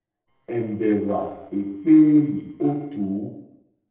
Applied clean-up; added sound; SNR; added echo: neural separator model SepFormer DNS4.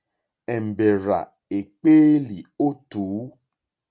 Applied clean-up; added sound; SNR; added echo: none; none; none; none.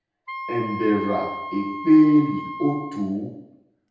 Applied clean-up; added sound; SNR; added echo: none; Wind instrument, woodwind instrument; 12 dB; reverberation time 0.9 s.